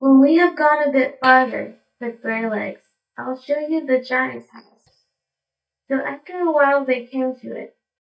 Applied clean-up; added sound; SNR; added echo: neural mask model DeepFilterNet 3.